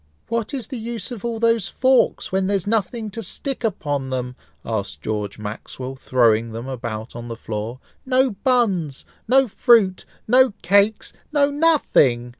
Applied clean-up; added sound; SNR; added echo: none; none; none; none.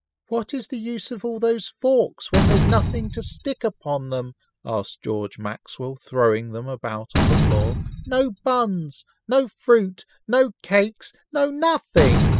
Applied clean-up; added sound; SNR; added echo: classical method spectral subtraction.